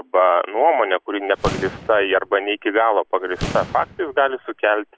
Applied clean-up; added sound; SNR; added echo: none; Boom; 13 dB; none.